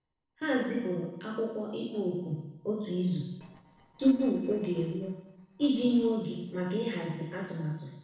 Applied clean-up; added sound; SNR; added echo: neural separator model SepFormer DNS4.